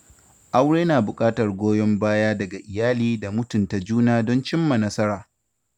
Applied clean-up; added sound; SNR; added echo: none; none; none; none.